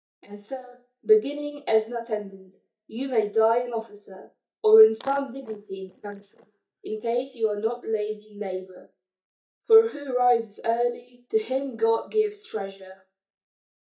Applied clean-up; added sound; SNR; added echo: neural mask model DeepFilterNet 3.